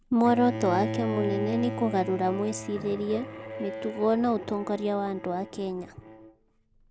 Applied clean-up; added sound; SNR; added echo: none; Bowed string instrument; 9 dB; none.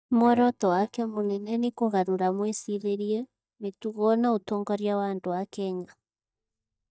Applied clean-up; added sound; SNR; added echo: neural mask model DeepFilterNet 3.